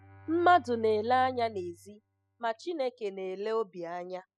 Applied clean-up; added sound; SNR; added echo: classical method spectral subtraction.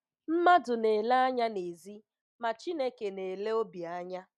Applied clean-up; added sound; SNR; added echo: none; none; none; none.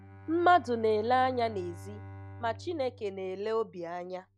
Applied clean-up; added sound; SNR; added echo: none; Bowed string instrument; 17 dB; none.